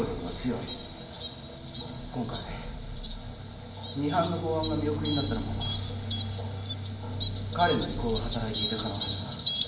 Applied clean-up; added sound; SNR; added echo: none; Fowl; 7 dB; reverberation time 0.9 s.